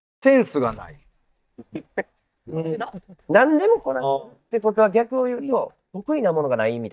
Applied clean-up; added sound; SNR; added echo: neural mask model DeepFilterNet 3.